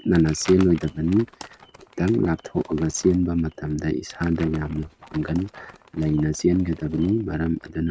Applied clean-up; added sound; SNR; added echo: neural mask model RNNoise.